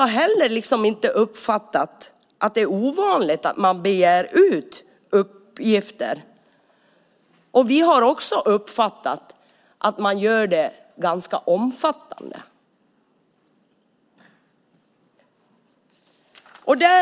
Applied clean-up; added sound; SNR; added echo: none; none; none; none.